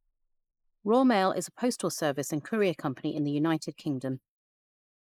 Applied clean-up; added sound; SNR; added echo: neural mask model Resemble Enhance denoiser.